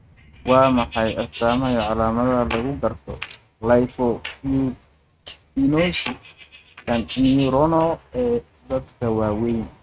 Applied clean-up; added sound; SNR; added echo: neural mask model RNNoise.